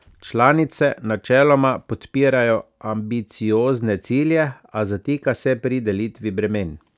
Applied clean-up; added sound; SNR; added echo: none; none; none; none.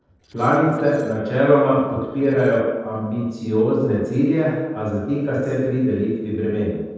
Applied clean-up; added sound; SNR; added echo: neural separator model SepFormer DNS4.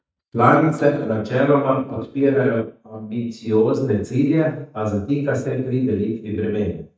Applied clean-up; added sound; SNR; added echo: neural mask model DeepFilterNet 3.